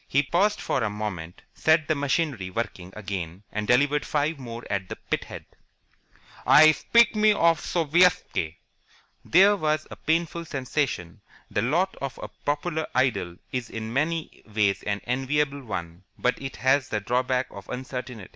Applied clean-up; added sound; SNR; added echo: none; none; none; none.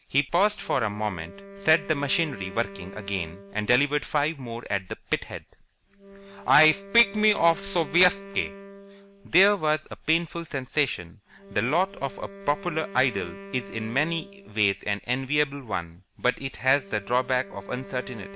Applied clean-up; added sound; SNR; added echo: none; Wind instrument, woodwind instrument; 17 dB; none.